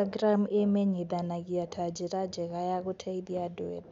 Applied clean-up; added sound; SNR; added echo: none; none; none; none.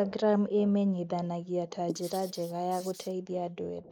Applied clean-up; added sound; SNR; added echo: neural mask model Resemble Enhance denoiser.